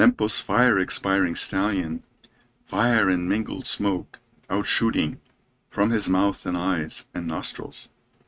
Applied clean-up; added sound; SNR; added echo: neural mask model RNNoise.